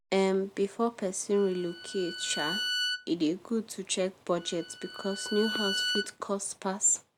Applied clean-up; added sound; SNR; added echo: none; Bowed string instrument; 6 dB; none.